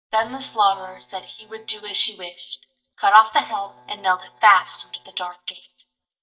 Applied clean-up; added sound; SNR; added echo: neural mask model DeepFilterNet 3.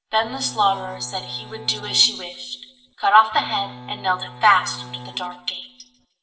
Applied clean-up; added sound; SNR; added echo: none; Bowed string instrument; 17 dB; reverberation time 0.8 s.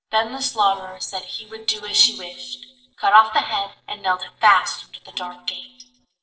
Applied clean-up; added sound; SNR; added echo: neural separator model SepFormer DNS4.